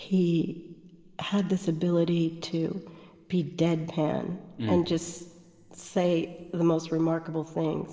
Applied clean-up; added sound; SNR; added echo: none; none; none; reverberation time 2.0 s.